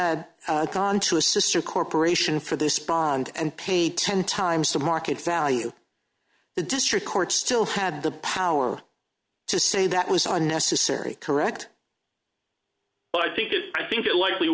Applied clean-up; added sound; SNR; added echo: none; none; none; none.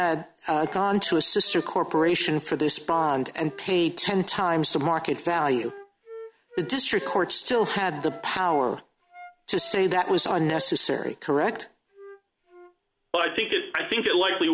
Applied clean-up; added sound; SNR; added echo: none; Wind instrument, woodwind instrument; 20 dB; none.